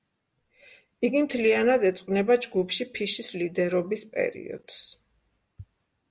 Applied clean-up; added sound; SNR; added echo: none; none; none; none.